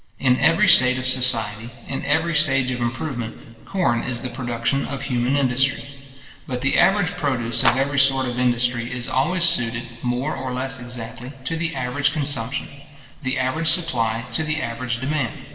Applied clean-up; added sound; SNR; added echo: neural separator model SepFormer DNS4.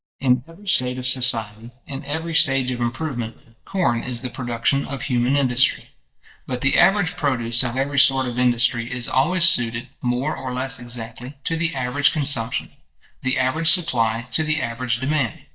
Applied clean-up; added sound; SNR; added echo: neural mask model DeepFilterNet 3.